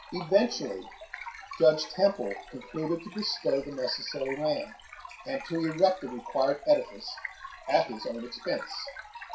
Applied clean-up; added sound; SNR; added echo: classical method WPE with log-MMSE.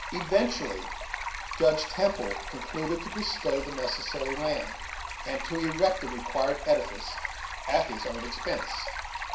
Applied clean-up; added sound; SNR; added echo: none; Stream; 6 dB; reverberation time 0.5 s.